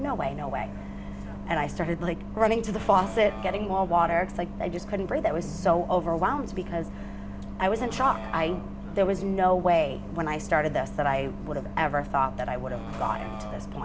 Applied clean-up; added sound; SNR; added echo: none; Bus; 8 dB; none.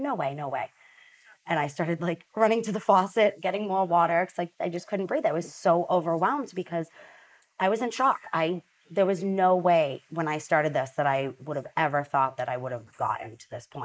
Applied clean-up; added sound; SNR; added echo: neural mask model Resemble Enhance denoiser.